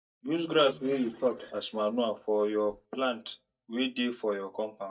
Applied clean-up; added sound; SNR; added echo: neural mask model DeepFilterNet 3.